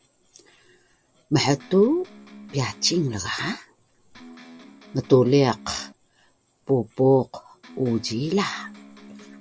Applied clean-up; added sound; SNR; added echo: none; Electric guitar; 20 dB; none.